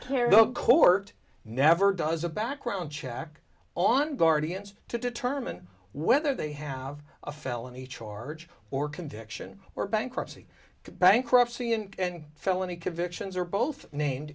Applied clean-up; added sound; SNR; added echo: none; none; none; none.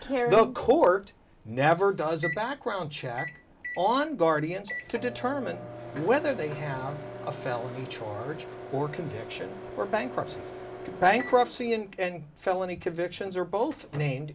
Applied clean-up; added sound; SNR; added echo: none; Microwave oven; 13 dB; none.